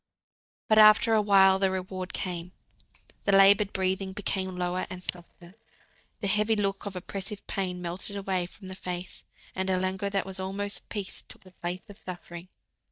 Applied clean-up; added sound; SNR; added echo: neural mask model DeepFilterNet 3.